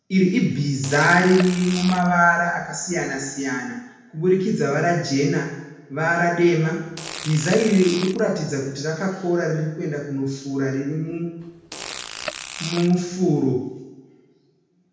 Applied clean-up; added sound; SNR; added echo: none; Fart; 13 dB; reverberation time 0.9 s.